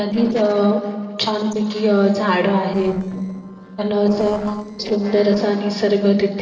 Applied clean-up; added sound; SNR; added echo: neural separator model SepFormer DNS4.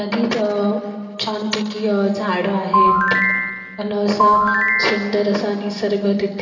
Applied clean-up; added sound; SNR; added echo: none; Ringtone / Chime; -3 dB; reverberation time 2.5 s.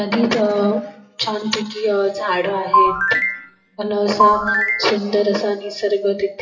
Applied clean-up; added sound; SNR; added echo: classical method WPE with log-MMSE.